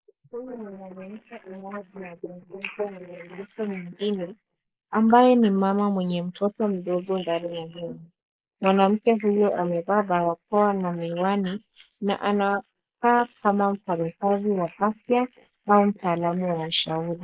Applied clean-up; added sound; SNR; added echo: neural mask model Resemble Enhance denoiser.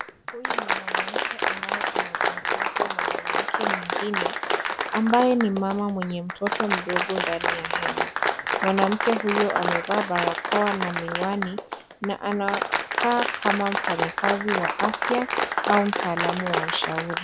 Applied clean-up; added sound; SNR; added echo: none; Applause; -1 dB; none.